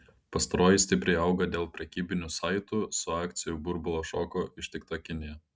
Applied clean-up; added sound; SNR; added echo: none; none; none; none.